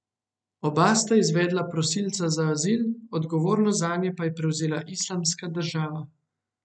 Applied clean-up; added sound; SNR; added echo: none; none; none; none.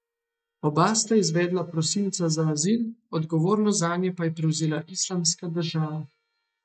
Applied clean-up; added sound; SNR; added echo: neural mask model DeepFilterNet 3.